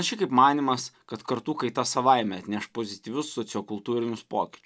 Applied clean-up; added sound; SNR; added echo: none; none; none; none.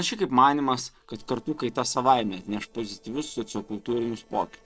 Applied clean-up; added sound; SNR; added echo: neural separator model SepFormer DNS4.